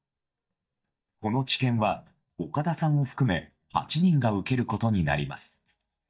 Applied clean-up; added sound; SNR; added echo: neural mask model DeepFilterNet 3.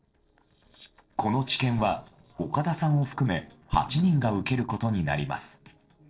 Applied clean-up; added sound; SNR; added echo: neural separator model SepFormer DNS4.